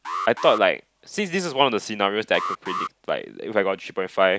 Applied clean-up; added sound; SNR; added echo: none; Alarm; 10 dB; none.